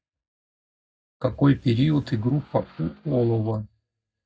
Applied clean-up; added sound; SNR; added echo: neural mask model DeepFilterNet 3.